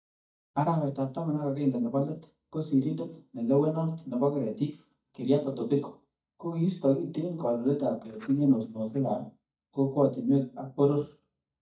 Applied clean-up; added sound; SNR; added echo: neural mask model DeepFilterNet 3.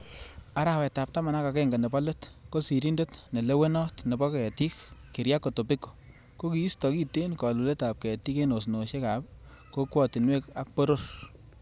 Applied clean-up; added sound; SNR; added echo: none; none; none; none.